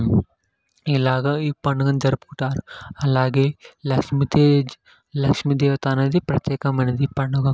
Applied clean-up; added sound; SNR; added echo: none; none; none; none.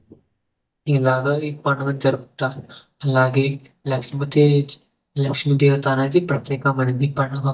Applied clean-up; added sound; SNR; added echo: neural mask model DeepFilterNet 3.